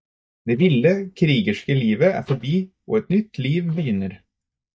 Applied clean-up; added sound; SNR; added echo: neural mask model DeepFilterNet 3.